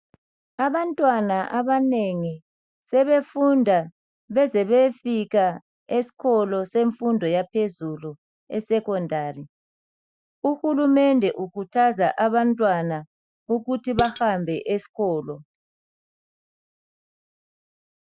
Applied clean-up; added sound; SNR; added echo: classical method Wiener filter.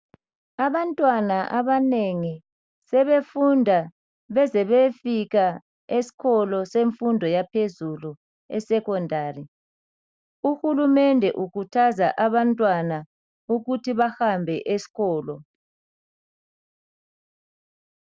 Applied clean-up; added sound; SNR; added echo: none; none; none; none.